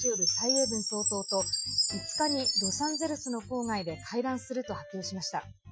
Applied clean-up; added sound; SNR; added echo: classical method Wiener filter.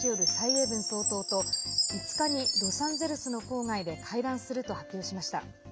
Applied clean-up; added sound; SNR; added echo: none; Chime; 0 dB; none.